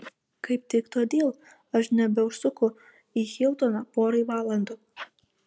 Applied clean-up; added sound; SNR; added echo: none; none; none; none.